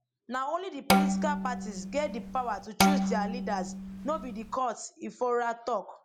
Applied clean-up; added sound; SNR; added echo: none; Bowed string instrument; -3 dB; none.